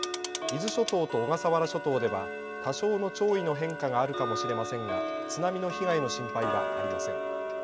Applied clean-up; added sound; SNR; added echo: none; Tick-tock; 4 dB; none.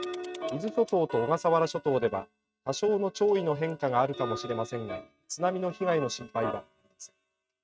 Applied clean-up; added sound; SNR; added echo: neural mask model RNNoise.